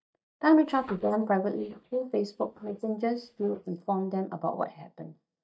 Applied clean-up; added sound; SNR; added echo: neural mask model DeepFilterNet 3.